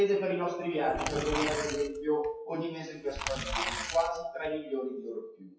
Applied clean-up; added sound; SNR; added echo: classical method WPE with log-MMSE.